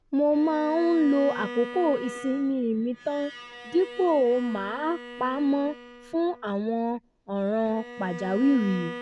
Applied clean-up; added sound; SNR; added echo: none; Bowed string instrument; 14 dB; none.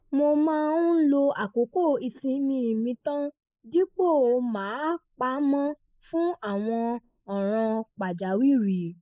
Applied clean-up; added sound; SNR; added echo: neural mask model Resemble Enhance denoiser.